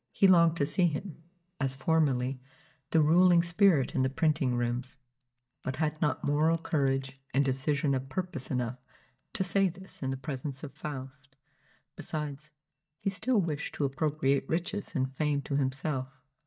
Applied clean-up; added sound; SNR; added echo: neural mask model DeepFilterNet 3.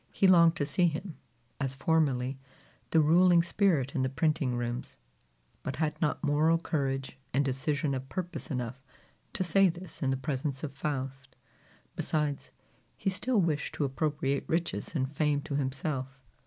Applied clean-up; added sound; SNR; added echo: none; none; none; none.